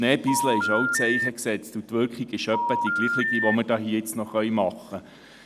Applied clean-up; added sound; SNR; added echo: none; Telephone; 0 dB; none.